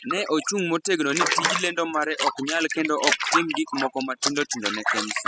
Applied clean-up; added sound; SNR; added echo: classical method spectral subtraction.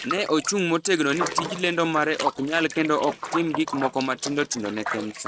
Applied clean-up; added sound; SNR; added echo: neural mask model RNNoise.